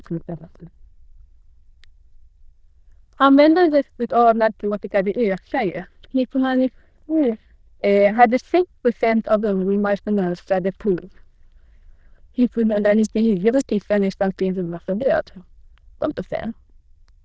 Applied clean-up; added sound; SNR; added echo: neural diffusion model UNIVERSE++.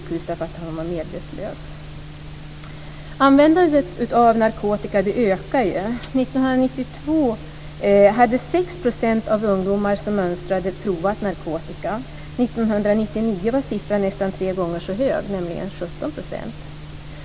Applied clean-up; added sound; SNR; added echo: none; none; none; none.